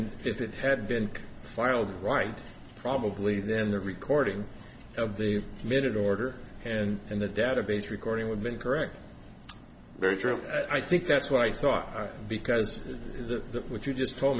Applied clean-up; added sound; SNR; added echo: none; none; none; none.